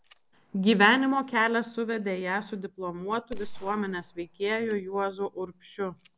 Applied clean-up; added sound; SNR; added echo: none; Gunshot, gunfire; 18 dB; none.